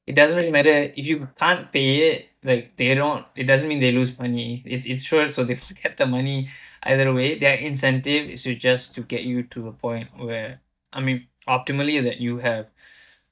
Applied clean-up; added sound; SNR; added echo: neural mask model DeepFilterNet 3.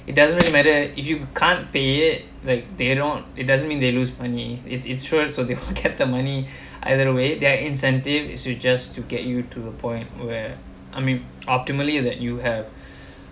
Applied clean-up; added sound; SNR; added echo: none; Crushing; 4 dB; none.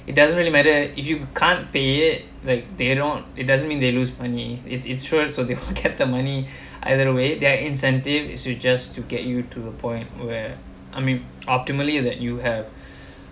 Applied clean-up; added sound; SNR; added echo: none; none; none; none.